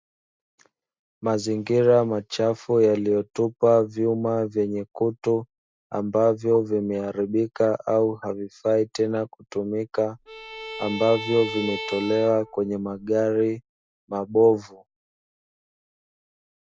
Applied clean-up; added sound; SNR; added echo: none; Bowed string instrument; 11 dB; none.